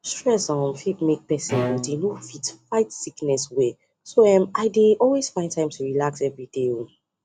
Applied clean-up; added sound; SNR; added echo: none; Bowed string instrument; 8 dB; none.